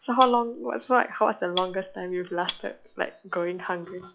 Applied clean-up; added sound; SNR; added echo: classical method log-MMSE.